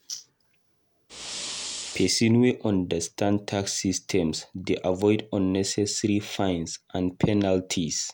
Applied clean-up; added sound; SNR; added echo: none; Fire; 10 dB; none.